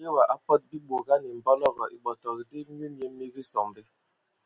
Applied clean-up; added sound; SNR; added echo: none; none; none; none.